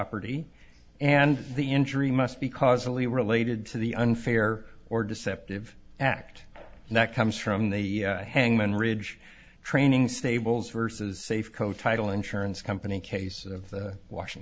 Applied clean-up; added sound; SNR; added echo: none; none; none; none.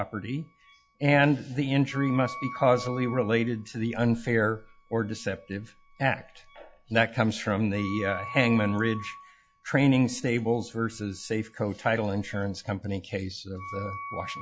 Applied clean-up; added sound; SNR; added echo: classical method log-MMSE.